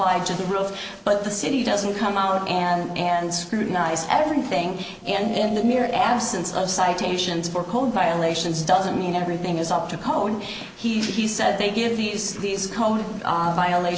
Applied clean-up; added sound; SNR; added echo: neural separator model SepFormer DNS4.